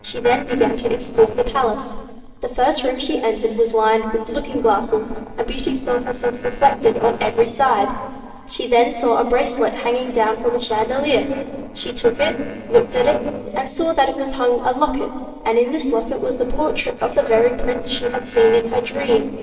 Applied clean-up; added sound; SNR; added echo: neural separator model SepFormer DNS4.